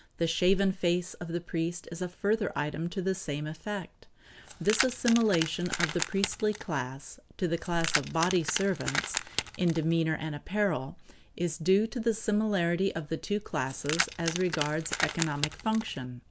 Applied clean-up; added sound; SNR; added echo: none; Keys jangling; 5 dB; none.